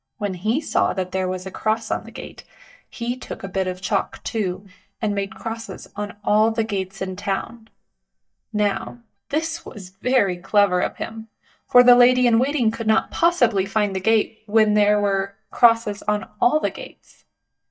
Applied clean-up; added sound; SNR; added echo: neural mask model DeepFilterNet 3.